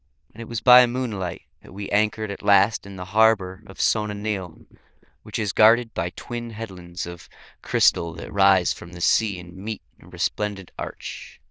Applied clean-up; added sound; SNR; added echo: neural diffusion model UNIVERSE++.